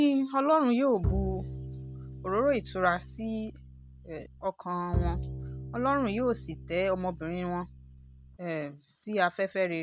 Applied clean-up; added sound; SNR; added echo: none; Bowed string instrument; 7 dB; none.